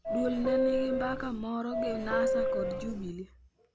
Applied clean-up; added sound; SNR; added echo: none; Subway, metro, underground / Doorbell; -3 dB; none.